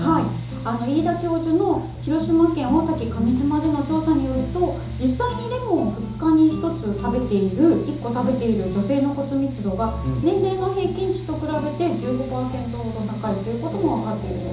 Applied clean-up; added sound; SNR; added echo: none; Mechanical fan; 11 dB; reverberation time 0.6 s.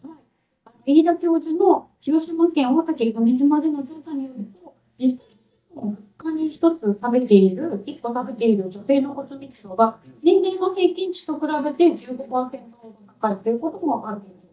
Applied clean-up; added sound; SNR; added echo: neural mask model DeepFilterNet 3.